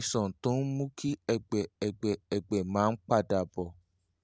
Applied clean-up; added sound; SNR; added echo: none; none; none; none.